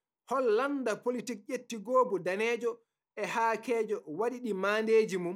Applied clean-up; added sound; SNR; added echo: none; none; none; none.